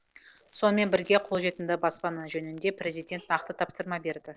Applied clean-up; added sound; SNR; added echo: neural separator model SepFormer DNS4.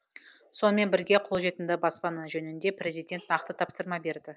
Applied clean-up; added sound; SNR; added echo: none; none; none; none.